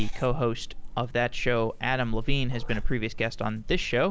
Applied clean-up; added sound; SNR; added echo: none; Meow / Purr; 1 dB; none.